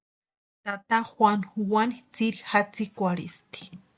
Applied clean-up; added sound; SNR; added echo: none; none; none; none.